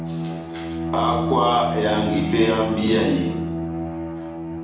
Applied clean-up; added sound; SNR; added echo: none; Bowed string instrument; 3 dB; reverberation time 0.9 s.